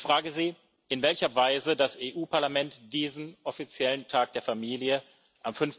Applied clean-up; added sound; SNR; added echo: none; none; none; none.